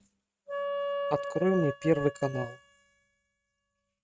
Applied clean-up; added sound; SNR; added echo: neural mask model RNNoise.